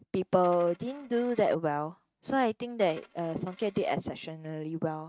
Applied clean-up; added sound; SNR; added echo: neural mask model RNNoise.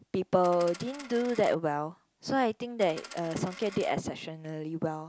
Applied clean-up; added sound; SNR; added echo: none; Coin (dropping); 16 dB; none.